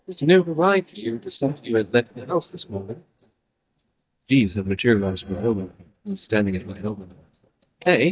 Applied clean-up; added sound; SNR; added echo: neural mask model DeepFilterNet 3.